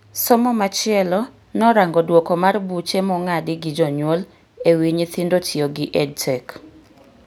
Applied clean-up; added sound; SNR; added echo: none; none; none; none.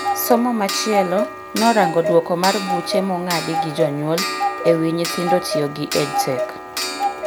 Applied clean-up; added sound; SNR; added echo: none; Clock; 3 dB; none.